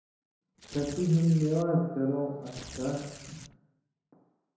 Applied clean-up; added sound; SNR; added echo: none; Tearing; 15 dB; reverberation time 1.0 s.